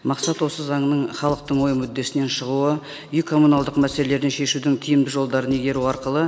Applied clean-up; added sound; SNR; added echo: none; Writing + Cowbell; 17 dB; none.